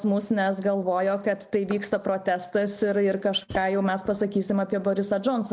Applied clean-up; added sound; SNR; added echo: none; none; none; none.